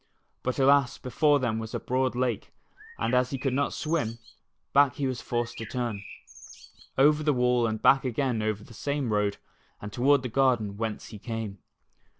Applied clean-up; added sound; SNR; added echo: none; Bird; 17 dB; none.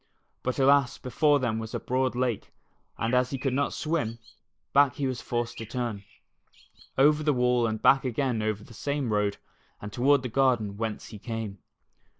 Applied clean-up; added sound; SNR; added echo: neural mask model Resemble Enhance denoiser.